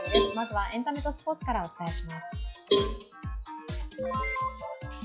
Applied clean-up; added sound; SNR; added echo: classical method log-MMSE.